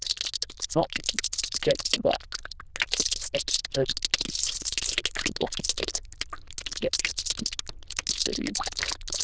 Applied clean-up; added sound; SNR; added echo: neural diffusion model UNIVERSE++.